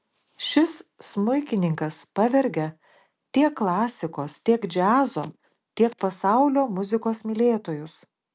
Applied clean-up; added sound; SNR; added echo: none; none; none; none.